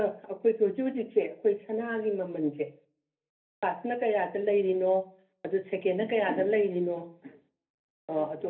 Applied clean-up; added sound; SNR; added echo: none; none; none; reverberation time 0.3 s.